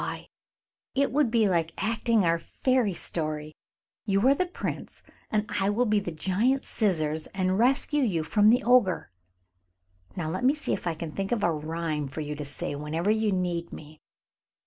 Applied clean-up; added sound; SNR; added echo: none; none; none; none.